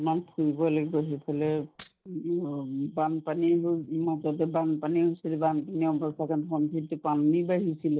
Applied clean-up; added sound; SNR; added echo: neural mask model DeepFilterNet 3.